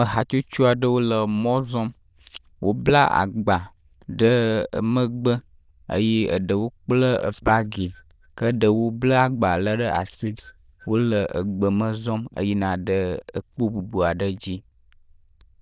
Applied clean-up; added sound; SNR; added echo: neural diffusion model UNIVERSE++.